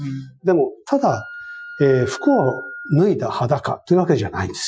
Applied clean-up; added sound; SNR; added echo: classical method Wiener filter.